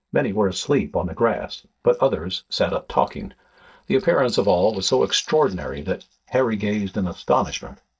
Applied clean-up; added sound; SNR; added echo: neural mask model DeepFilterNet 3.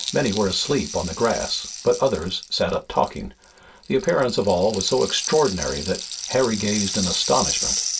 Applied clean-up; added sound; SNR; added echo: none; Rattle (instrument); 7 dB; reverberation time 0.1 s.